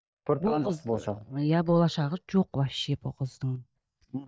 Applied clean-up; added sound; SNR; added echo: neural mask model DeepFilterNet 3.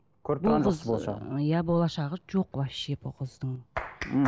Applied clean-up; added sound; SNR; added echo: none; none; none; none.